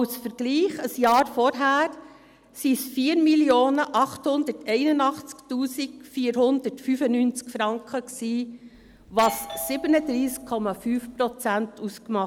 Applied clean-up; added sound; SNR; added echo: none; Doorbell; 15 dB; none.